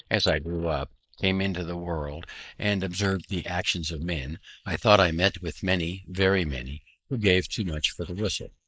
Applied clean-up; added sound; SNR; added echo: neural mask model Resemble Enhance denoiser.